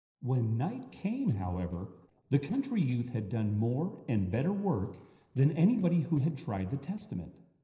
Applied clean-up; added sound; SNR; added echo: neural separator model SepFormer DNS4.